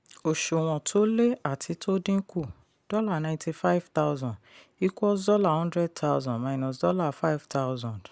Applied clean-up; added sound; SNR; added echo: none; none; none; none.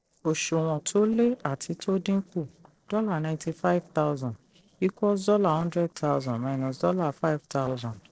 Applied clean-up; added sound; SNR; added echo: neural separator model SepFormer DNS4.